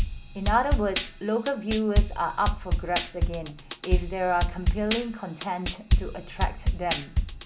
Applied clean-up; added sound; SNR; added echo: none; Drum kit; -2 dB; none.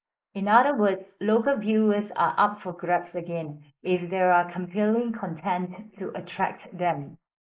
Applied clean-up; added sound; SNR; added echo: neural mask model Resemble Enhance denoiser.